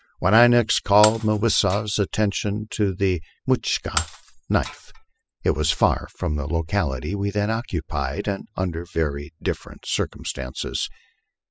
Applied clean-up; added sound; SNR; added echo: classical method spectral subtraction.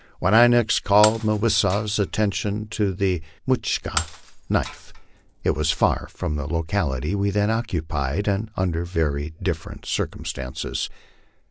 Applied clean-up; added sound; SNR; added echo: none; Shatter; 13 dB; none.